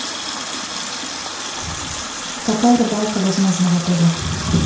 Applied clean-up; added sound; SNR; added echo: none; Water tap, faucet; 7 dB; reverberation time 0.5 s.